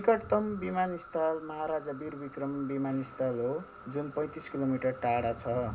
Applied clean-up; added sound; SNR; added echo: none; Insect; 19 dB; reverberation time 0.2 s.